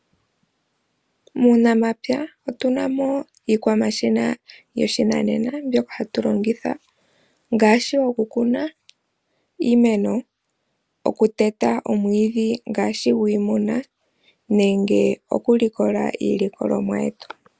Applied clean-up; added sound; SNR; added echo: none; none; none; none.